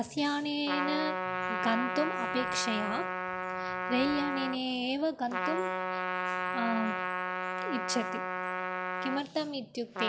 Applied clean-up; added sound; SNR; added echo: none; Trumpet; 1 dB; none.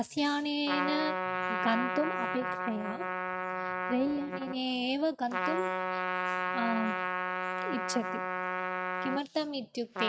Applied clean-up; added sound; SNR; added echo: neural mask model RNNoise.